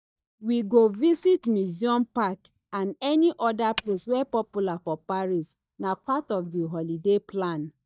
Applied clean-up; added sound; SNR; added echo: neural mask model DeepFilterNet 3.